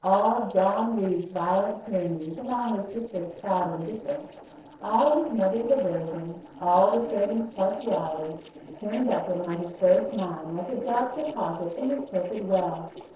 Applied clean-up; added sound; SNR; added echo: neural separator model SepFormer DNS4.